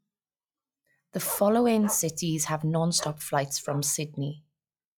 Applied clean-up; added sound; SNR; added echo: classical method log-MMSE.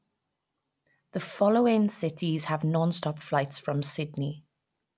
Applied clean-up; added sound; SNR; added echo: none; none; none; none.